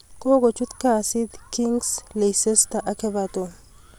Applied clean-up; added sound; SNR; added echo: none; none; none; none.